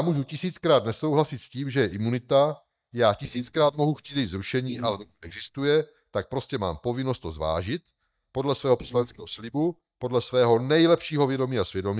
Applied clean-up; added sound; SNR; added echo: neural mask model DeepFilterNet 3.